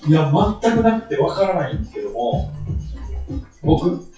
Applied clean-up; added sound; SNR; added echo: classical method WPE with log-MMSE.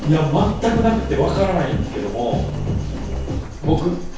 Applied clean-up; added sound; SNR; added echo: none; Engine; 11 dB; reverberation time 0.6 s.